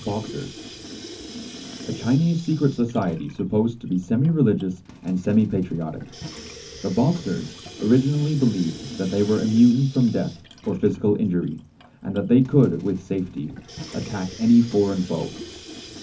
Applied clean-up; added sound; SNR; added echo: none; Sink (filling or washing) / Water tap, faucet; 18 dB; reverberation time 0.3 s.